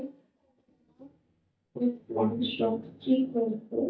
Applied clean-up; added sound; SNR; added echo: neural mask model DeepFilterNet 3.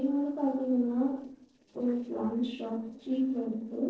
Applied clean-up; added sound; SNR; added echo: neural separator model SepFormer DNS4.